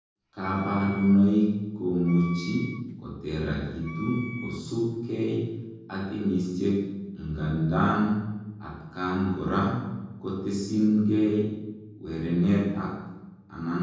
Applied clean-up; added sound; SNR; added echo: none; Wind instrument, woodwind instrument; 17 dB; reverberation time 1.3 s.